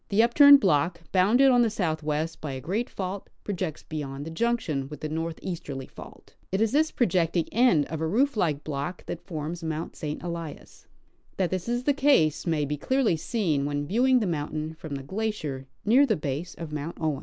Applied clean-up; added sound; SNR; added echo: none; none; none; none.